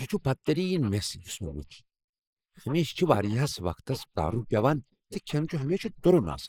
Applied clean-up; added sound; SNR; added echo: neural mask model Resemble Enhance denoiser.